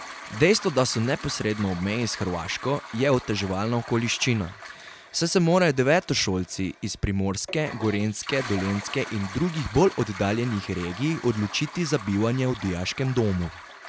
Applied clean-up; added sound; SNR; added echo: none; Toilet flush; 15 dB; none.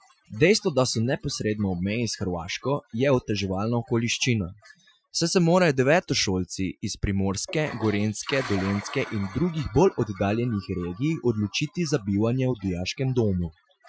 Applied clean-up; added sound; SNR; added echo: classical method Wiener filter.